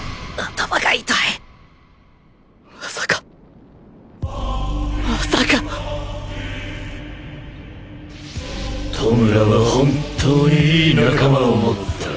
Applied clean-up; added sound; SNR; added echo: none; none; none; none.